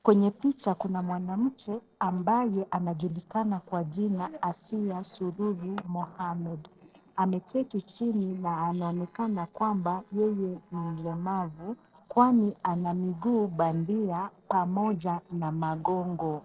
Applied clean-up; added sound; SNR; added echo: neural separator model SepFormer DNS4.